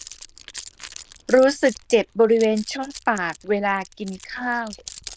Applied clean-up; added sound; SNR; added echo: neural diffusion model UNIVERSE++.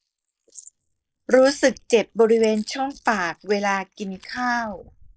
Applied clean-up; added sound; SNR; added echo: neural mask model Resemble Enhance denoiser.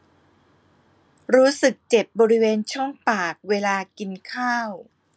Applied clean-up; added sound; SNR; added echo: none; none; none; none.